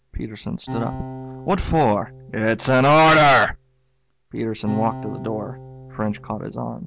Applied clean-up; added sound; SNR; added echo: none; Acoustic guitar; 15 dB; none.